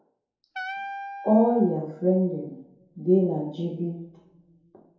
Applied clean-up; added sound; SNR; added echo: none; Wind instrument, woodwind instrument; 12 dB; reverberation time 2.7 s.